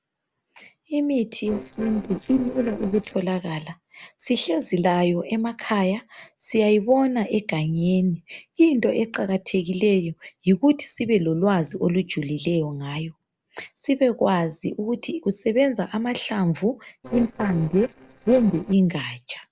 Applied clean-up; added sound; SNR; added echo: neural separator model SepFormer DNS4.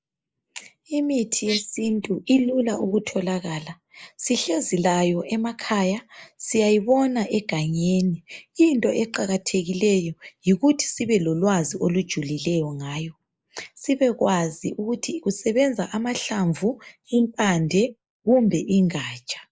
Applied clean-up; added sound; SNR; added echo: neural mask model Resemble Enhance denoiser.